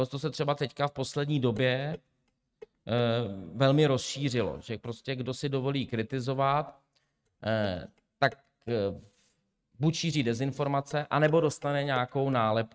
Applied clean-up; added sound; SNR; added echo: neural mask model RNNoise.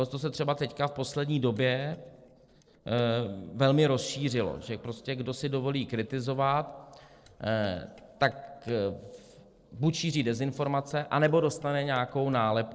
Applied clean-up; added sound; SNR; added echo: neural separator model SepFormer DNS4.